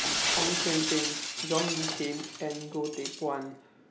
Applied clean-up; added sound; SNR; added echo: none; Shatter; -1 dB; none.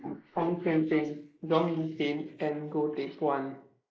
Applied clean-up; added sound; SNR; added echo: neural mask model Resemble Enhance denoiser.